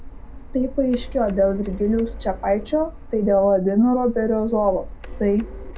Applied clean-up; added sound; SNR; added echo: none; Printer; 13 dB; reverberation time 0.2 s.